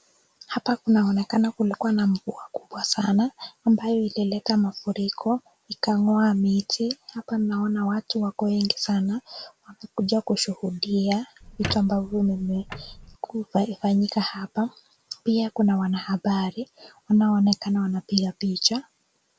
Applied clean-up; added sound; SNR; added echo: none; Squeak; 12 dB; none.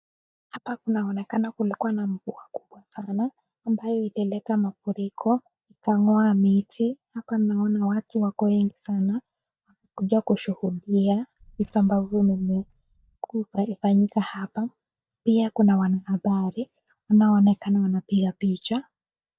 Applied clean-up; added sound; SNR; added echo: neural mask model DeepFilterNet 3.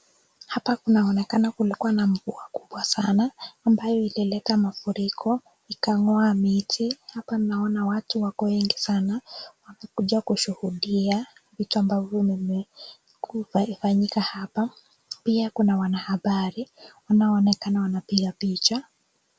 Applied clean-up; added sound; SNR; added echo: none; none; none; none.